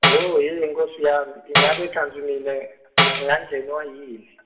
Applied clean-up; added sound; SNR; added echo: none; Tambourine; 0 dB; reverberation time 0.7 s.